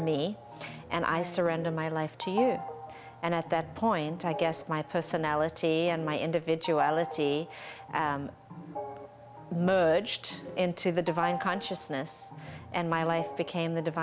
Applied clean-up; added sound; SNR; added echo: none; Organ; 11 dB; none.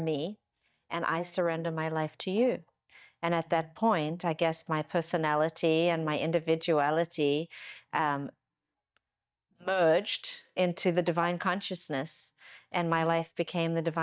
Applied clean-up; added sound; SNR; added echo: neural mask model DeepFilterNet 3.